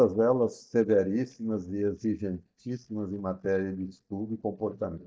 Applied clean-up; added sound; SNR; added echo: neural mask model DeepFilterNet 3.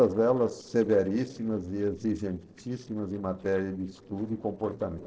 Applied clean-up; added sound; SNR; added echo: neural separator model SepFormer DNS4.